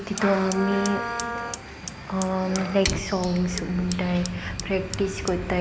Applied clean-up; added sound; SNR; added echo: none; Wind instrument, woodwind instrument + Fire; 7 dB; none.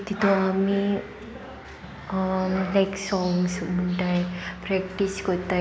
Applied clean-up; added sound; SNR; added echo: none; none; none; none.